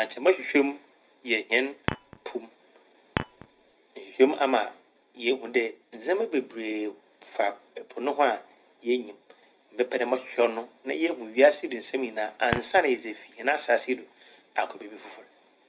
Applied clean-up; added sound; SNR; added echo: none; Chink, clink; 6 dB; reverberation time 0.4 s.